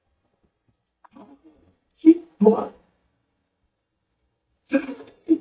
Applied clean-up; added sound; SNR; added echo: neural mask model DeepFilterNet 3.